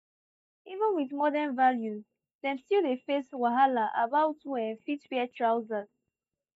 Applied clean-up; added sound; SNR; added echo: neural mask model DeepFilterNet 3.